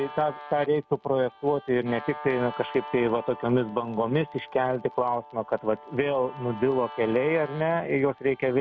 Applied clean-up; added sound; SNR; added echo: none; Guitar; 16 dB; none.